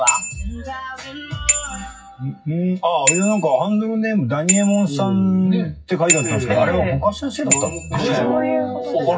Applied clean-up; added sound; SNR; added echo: classical method WPE with log-MMSE.